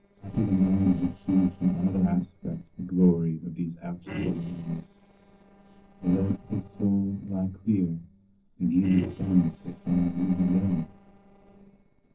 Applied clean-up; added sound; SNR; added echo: neural separator model SepFormer DNS4.